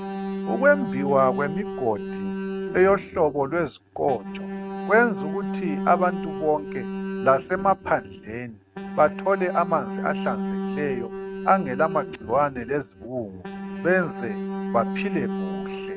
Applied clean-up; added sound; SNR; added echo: neural mask model RNNoise.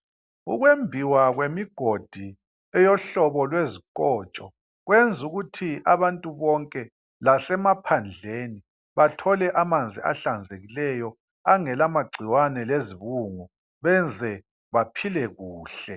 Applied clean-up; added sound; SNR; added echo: none; none; none; none.